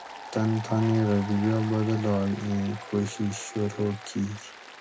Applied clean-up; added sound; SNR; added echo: none; Applause; 14 dB; reverberation time 0.2 s.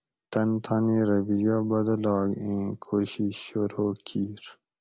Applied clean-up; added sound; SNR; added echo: none; none; none; none.